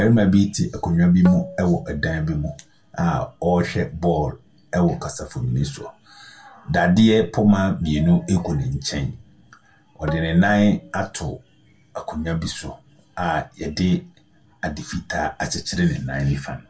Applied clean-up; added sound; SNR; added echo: none; Tabla; 15 dB; reverberation time 0.2 s.